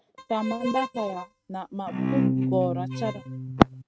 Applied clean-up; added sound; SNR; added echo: neural mask model RNNoise.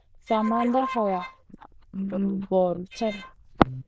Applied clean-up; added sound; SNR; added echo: neural diffusion model UNIVERSE++.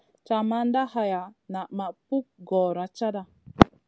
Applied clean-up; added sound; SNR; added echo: none; none; none; none.